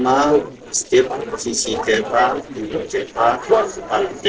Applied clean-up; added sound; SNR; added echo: neural separator model SepFormer DNS4.